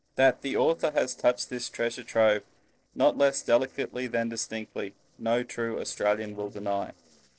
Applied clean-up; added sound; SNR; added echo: neural separator model SepFormer DNS4.